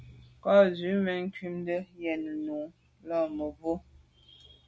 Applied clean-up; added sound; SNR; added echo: none; none; none; none.